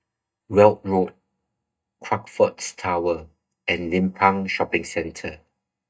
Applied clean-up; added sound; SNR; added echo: neural mask model DeepFilterNet 3.